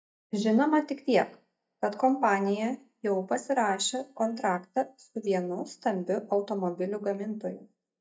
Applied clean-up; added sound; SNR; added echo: neural mask model DeepFilterNet 3.